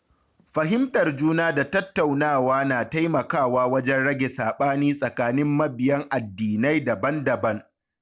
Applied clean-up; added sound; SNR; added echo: none; none; none; none.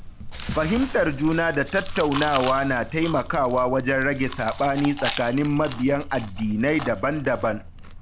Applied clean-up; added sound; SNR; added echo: none; Chewing, mastication; 10 dB; none.